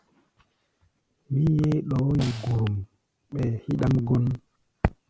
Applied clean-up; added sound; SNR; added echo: none; Snare drum; 16 dB; none.